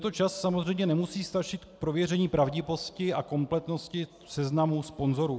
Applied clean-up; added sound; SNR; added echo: none; none; none; none.